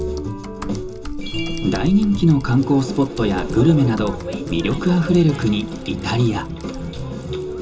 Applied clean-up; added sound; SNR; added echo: none; Typing; 14 dB; reverberation time 0.2 s.